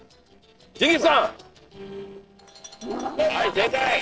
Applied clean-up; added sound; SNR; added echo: neural separator model SepFormer DNS4.